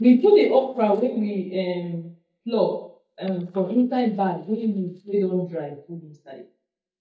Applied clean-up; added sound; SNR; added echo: neural mask model DeepFilterNet 3.